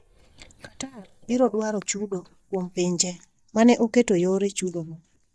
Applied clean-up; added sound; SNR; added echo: neural mask model DeepFilterNet 3.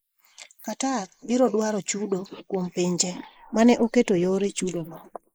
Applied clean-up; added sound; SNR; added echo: neural mask model Resemble Enhance denoiser.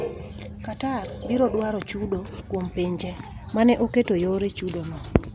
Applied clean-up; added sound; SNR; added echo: none; none; none; none.